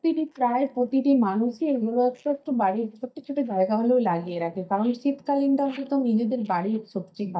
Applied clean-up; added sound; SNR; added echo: neural mask model DeepFilterNet 3.